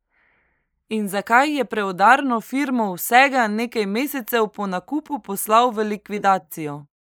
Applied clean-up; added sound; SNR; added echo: neural mask model Resemble Enhance denoiser.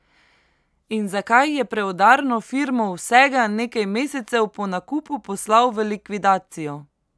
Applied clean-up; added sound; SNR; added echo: none; none; none; none.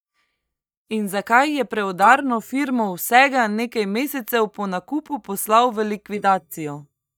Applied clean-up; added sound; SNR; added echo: neural mask model DeepFilterNet 3.